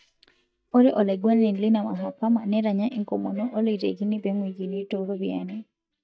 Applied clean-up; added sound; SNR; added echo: neural mask model DeepFilterNet 3.